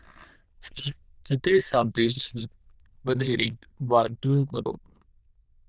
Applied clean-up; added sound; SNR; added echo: neural diffusion model UNIVERSE++.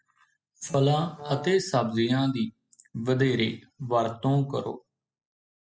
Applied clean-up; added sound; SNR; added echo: classical method spectral subtraction.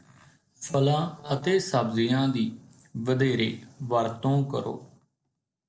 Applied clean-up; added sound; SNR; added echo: neural separator model SepFormer DNS4.